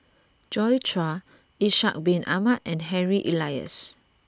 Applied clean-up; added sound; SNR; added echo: none; none; none; none.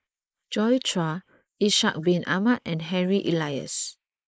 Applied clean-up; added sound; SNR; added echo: neural mask model Resemble Enhance denoiser.